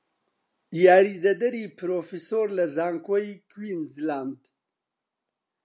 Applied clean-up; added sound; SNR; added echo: none; none; none; none.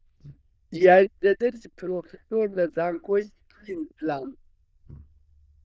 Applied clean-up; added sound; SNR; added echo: neural diffusion model UNIVERSE++.